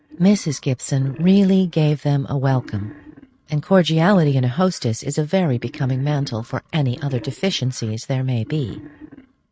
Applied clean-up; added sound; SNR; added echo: neural mask model RNNoise.